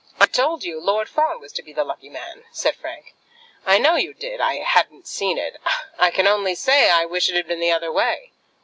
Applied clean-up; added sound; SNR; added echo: none; none; none; none.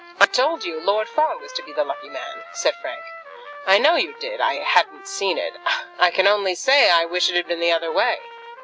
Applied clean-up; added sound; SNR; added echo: none; Trumpet; 18 dB; none.